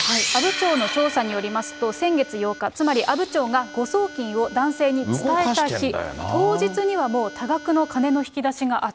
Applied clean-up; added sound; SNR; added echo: none; Harmonica; 17 dB; none.